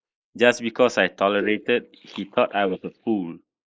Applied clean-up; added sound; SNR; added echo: neural mask model Resemble Enhance denoiser.